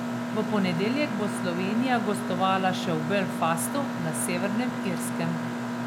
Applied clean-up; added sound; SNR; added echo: none; Mechanisms; 2 dB; none.